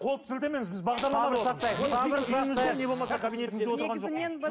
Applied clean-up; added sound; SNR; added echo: none; Fart; 13 dB; none.